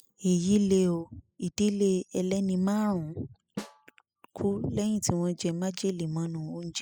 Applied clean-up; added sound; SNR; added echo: classical method spectral subtraction.